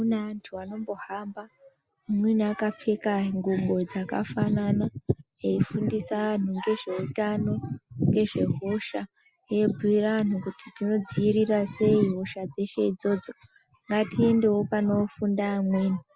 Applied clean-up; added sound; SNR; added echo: none; none; none; none.